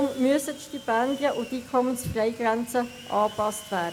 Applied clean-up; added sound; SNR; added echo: none; Sawing; 19 dB; none.